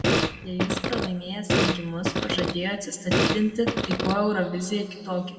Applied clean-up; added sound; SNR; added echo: none; Fart; -2 dB; reverberation time 1.7 s.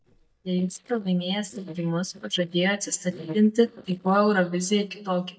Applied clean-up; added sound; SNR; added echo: neural mask model DeepFilterNet 3.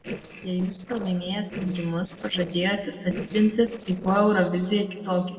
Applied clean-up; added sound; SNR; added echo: neural separator model SepFormer DNS4.